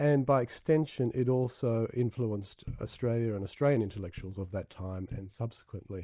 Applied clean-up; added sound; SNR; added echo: neural mask model DeepFilterNet 3.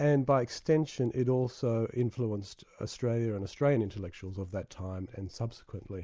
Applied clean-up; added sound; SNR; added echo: none; none; none; none.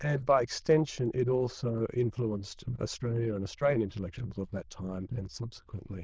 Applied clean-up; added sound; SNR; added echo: neural diffusion model UNIVERSE++.